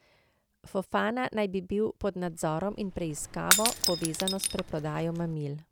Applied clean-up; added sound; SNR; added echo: none; Shatter / Crushing; 1 dB; none.